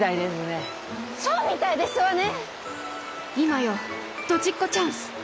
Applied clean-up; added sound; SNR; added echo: none; none; none; none.